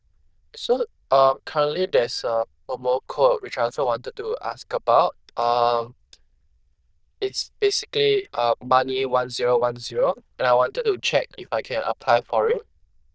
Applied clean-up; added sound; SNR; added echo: neural diffusion model UNIVERSE++.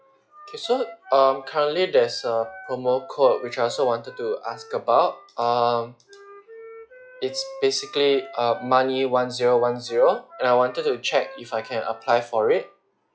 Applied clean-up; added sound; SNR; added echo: classical method log-MMSE.